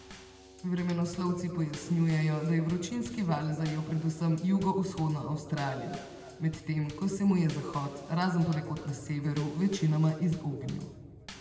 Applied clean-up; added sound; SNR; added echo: none; Bass drum / Snare drum / Drum kit; 18 dB; reverberation time 2.2 s.